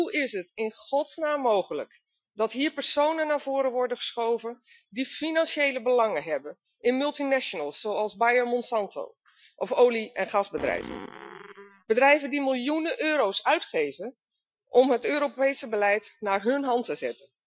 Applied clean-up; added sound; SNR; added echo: classical method Wiener filter.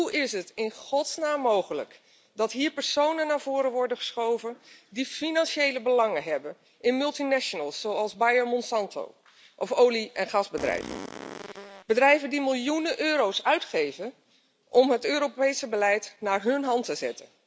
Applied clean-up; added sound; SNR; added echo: none; Fart; 12 dB; none.